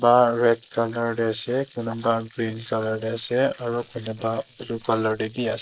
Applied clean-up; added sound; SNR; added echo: neural mask model Resemble Enhance denoiser.